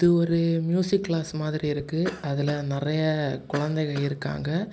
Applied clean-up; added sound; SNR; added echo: none; Cough; 17 dB; none.